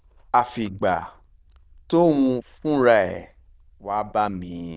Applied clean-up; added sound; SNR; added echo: neural diffusion model UNIVERSE++.